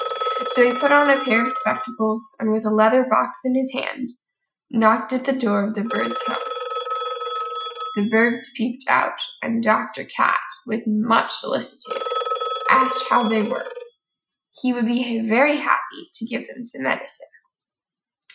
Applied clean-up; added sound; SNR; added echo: classical method Wiener filter.